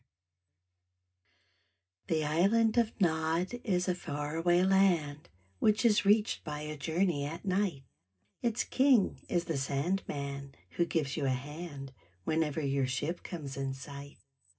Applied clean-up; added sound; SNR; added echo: none; none; none; reverberation time 0.4 s.